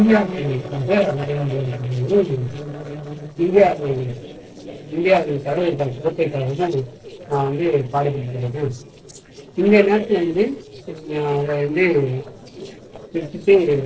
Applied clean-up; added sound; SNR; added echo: neural separator model SepFormer DNS4.